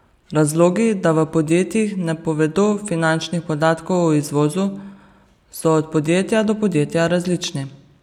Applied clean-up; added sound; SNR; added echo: none; none; none; none.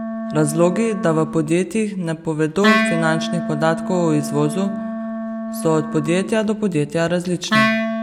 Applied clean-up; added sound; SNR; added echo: none; Wind instrument, woodwind instrument; 4 dB; none.